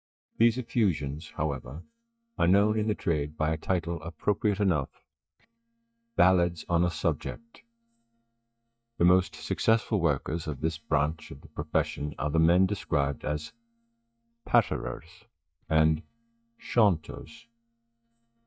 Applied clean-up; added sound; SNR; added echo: neural mask model DeepFilterNet 3.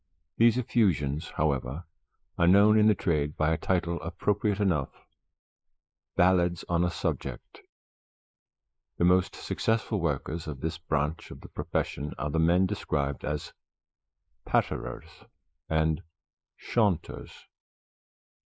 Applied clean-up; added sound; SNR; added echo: neural mask model Resemble Enhance denoiser.